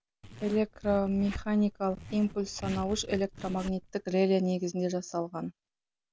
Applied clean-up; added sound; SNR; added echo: none; Zipper (clothing); 13 dB; none.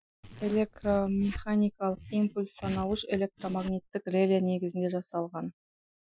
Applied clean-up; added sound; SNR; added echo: classical method Wiener filter.